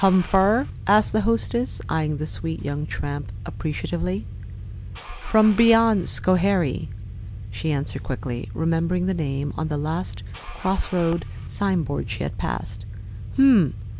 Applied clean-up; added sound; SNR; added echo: none; Engine starting / Car; 10 dB; none.